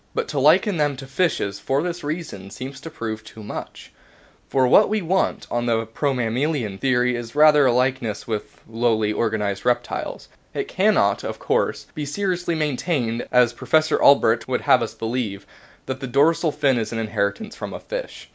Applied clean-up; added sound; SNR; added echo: none; none; none; none.